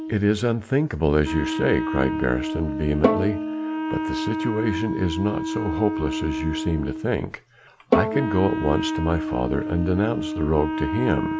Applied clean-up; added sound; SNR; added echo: none; Wind instrument, woodwind instrument + Bowed string instrument; 2 dB; none.